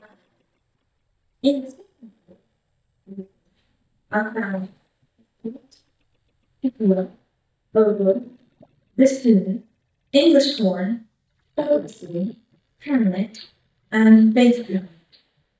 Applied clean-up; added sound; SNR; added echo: neural mask model DeepFilterNet 3.